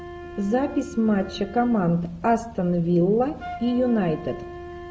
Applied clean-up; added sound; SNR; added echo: none; Wind instrument, woodwind instrument; 16 dB; none.